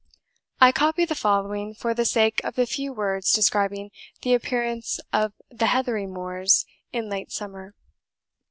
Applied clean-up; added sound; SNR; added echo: none; none; none; none.